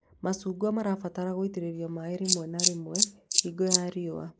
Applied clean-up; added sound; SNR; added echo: neural mask model Resemble Enhance denoiser.